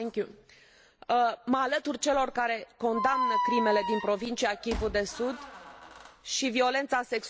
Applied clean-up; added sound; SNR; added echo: none; Squeak; 4 dB; none.